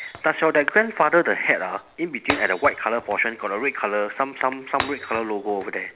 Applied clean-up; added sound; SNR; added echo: none; Shatter; 14 dB; none.